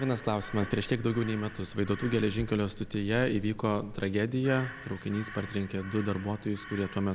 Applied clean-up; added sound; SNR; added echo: none; Drawer open or close + Crow; 14 dB; none.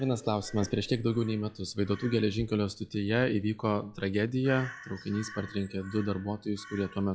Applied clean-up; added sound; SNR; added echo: classical method log-MMSE.